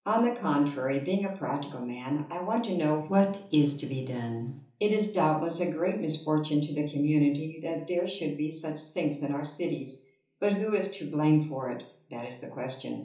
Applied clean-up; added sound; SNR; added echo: none; none; none; reverberation time 1.2 s.